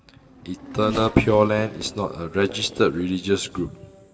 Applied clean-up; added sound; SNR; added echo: none; Race car, auto racing / Accelerating, revving, vroom; 14 dB; reverberation time 1.1 s.